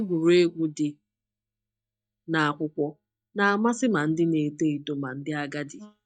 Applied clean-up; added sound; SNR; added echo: neural mask model DeepFilterNet 3.